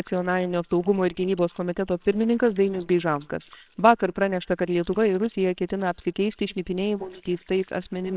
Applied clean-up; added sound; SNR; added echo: neural separator model SepFormer WHAMR!.